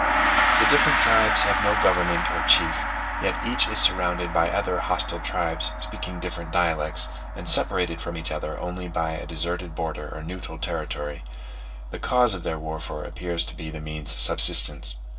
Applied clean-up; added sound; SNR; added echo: none; Gong; 3 dB; reverberation time 0.2 s.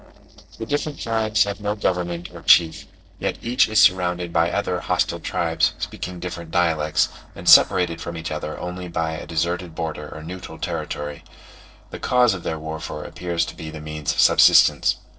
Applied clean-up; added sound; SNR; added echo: neural separator model SepFormer DNS4.